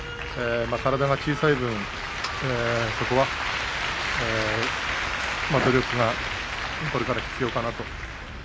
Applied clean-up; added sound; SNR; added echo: none; none; none; none.